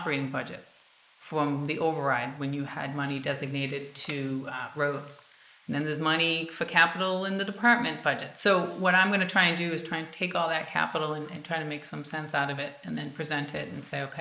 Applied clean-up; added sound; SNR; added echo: neural mask model Resemble Enhance denoiser.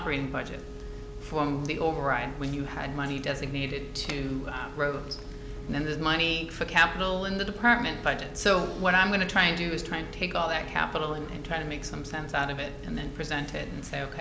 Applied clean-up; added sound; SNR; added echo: none; Wind instrument, woodwind instrument; 18 dB; none.